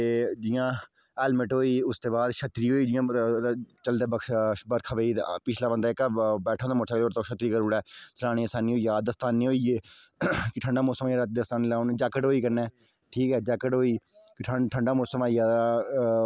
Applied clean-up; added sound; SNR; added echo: none; none; none; none.